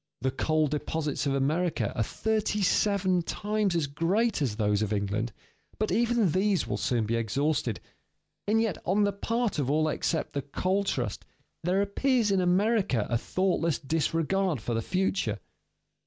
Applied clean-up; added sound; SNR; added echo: none; none; none; none.